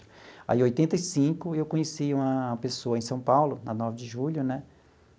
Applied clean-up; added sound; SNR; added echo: none; none; none; none.